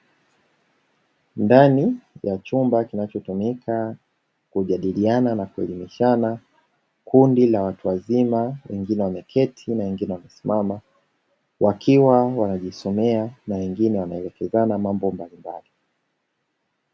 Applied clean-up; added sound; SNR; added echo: none; none; none; none.